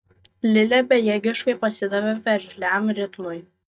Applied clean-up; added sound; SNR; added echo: neural mask model DeepFilterNet 3.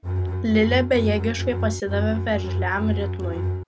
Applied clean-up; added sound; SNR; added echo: none; Bowed string instrument; 2 dB; none.